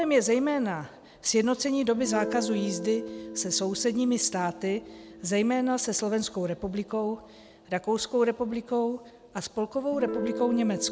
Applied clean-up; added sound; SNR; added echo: none; Guitar; 12 dB; none.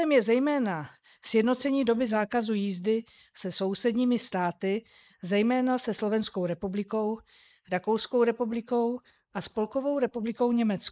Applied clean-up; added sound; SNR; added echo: neural mask model Resemble Enhance denoiser.